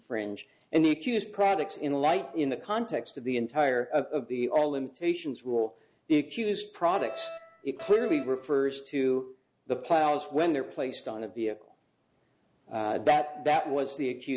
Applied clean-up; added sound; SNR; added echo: none; Alarm; 13 dB; none.